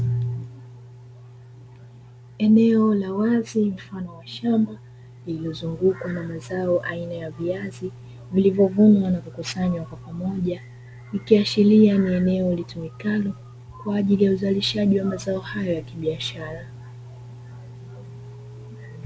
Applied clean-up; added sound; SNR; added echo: none; none; none; none.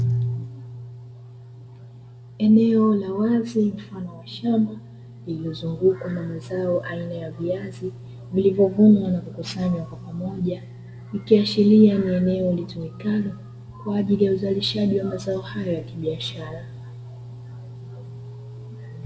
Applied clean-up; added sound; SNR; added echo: none; none; none; reverberation time 1.2 s.